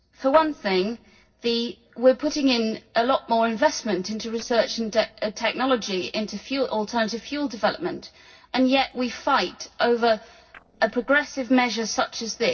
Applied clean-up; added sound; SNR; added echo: neural separator model SepFormer DNS4.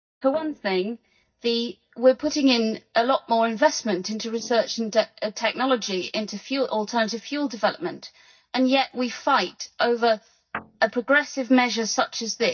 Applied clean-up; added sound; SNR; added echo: neural mask model DeepFilterNet 3.